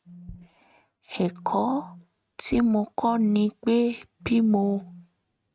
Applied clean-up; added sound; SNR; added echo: neural mask model RNNoise.